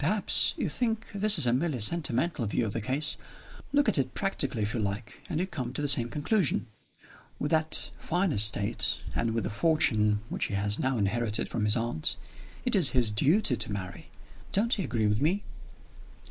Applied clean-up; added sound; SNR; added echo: neural mask model Resemble Enhance denoiser.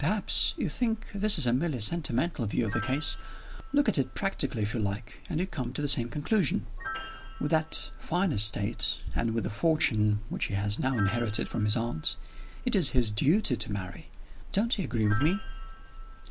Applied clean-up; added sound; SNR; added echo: none; Piano; 18 dB; none.